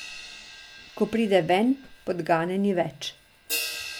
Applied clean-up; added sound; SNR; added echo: none; Crash cymbal; 12 dB; none.